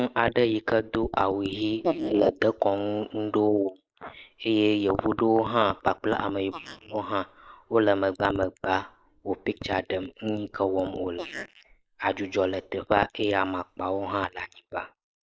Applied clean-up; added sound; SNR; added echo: neural mask model Resemble Enhance denoiser.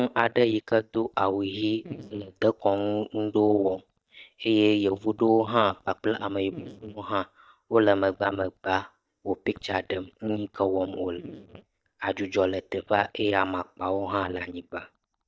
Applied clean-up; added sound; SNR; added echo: neural mask model DeepFilterNet 3.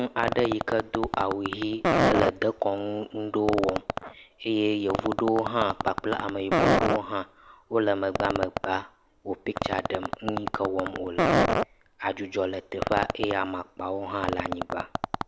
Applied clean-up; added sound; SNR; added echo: none; Fart; 1 dB; none.